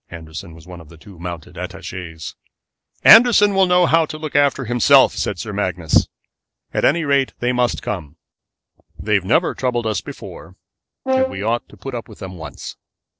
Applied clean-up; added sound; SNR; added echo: neural separator model SepFormer DNS4.